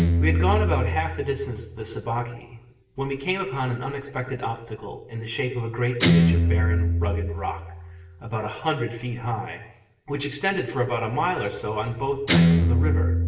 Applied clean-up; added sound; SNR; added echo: none; Guitar; -3 dB; reverberation time 0.8 s.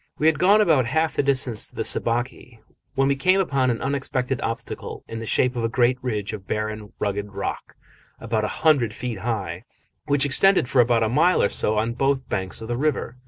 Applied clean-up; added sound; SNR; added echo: none; none; none; none.